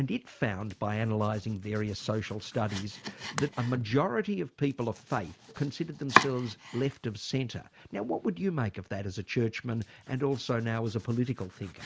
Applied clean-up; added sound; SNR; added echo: none; Domestic sounds, home sounds; 7 dB; none.